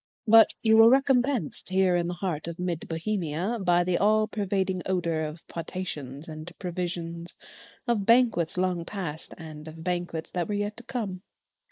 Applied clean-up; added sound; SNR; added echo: neural mask model Resemble Enhance denoiser.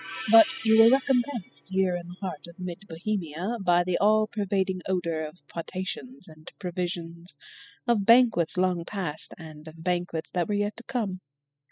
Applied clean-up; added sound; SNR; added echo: classical method spectral subtraction.